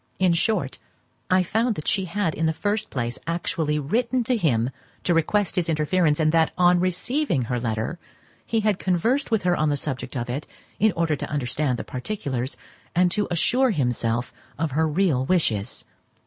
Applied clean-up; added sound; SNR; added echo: none; none; none; none.